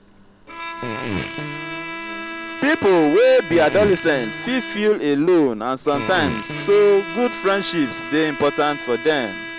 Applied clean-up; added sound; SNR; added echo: none; Fart + Bowed string instrument; 10 dB; none.